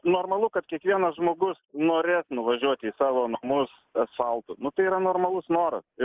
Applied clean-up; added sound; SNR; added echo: neural mask model Resemble Enhance denoiser.